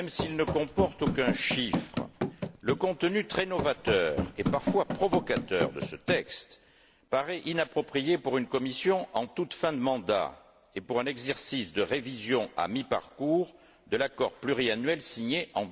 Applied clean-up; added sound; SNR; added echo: none; Run; 3 dB; none.